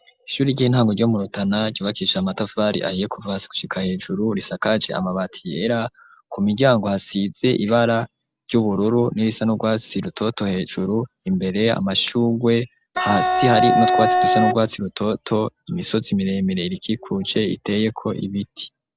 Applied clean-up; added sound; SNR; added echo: none; Wind instrument, woodwind instrument; -3 dB; none.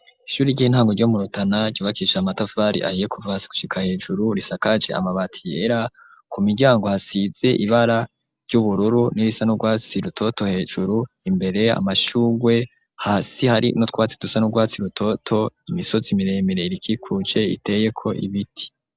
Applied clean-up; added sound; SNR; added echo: none; none; none; none.